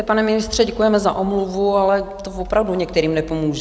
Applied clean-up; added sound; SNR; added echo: none; none; none; none.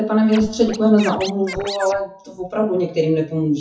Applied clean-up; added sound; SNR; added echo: classical method WPE with log-MMSE.